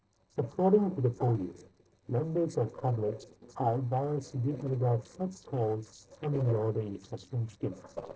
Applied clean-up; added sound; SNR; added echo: neural separator model SepFormer DNS4.